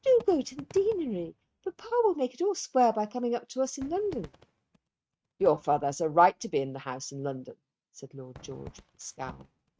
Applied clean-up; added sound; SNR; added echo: neural mask model RNNoise.